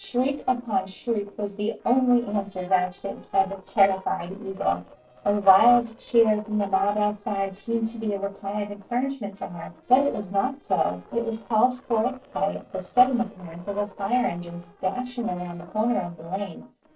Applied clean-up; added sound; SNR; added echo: neural separator model SepFormer DNS4.